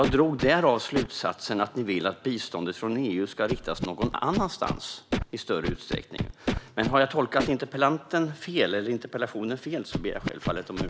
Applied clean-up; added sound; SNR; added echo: none; Scratching (performance technique); 8 dB; none.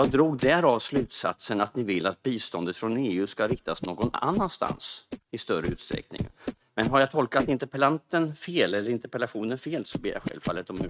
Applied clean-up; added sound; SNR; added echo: neural mask model RNNoise.